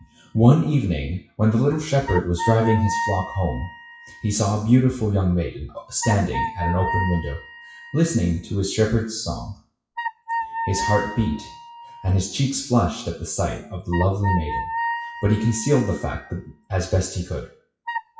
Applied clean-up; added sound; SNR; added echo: classical method WPE with log-MMSE.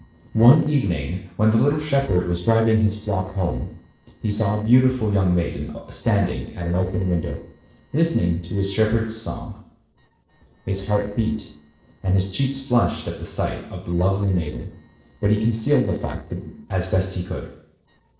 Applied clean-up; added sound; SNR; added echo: neural separator model SepFormer DNS4.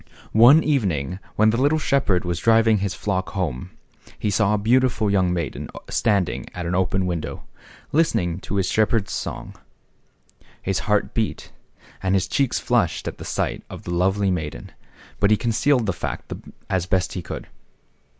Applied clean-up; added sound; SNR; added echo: none; none; none; none.